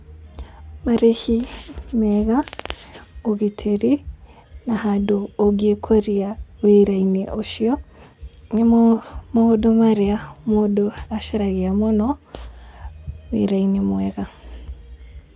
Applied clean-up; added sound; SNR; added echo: none; none; none; none.